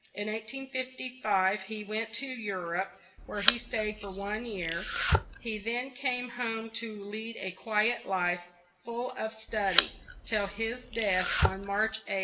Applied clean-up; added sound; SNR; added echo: none; Domestic sounds, home sounds; -1 dB; reverberation time 0.6 s.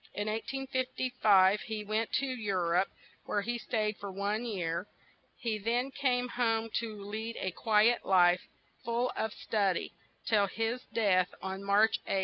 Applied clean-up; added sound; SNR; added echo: none; none; none; none.